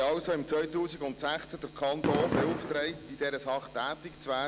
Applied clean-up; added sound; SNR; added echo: none; Fireworks; 1 dB; none.